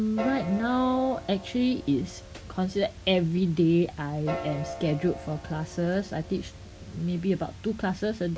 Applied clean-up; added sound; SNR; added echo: none; Piano; 13 dB; none.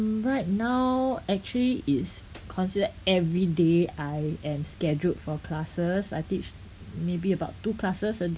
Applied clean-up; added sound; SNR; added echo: none; none; none; none.